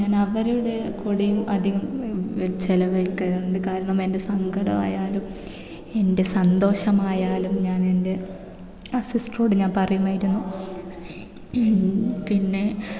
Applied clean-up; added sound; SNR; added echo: none; none; none; none.